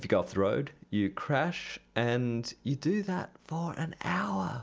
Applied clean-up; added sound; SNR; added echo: none; none; none; none.